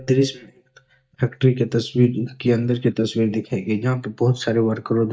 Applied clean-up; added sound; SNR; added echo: neural mask model DeepFilterNet 3.